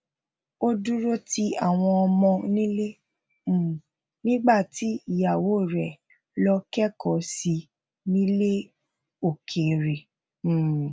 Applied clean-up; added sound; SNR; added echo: none; none; none; none.